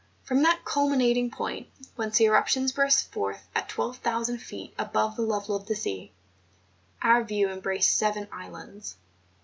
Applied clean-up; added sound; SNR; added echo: none; none; none; none.